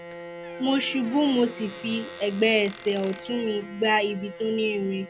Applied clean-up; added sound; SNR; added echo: none; Bowed string instrument + Squeak; 15 dB; none.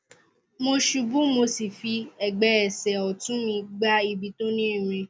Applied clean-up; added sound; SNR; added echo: none; none; none; none.